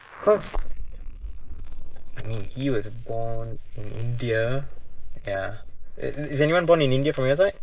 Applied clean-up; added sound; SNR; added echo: neural mask model Resemble Enhance denoiser.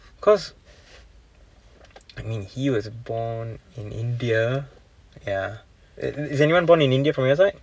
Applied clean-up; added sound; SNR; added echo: none; none; none; none.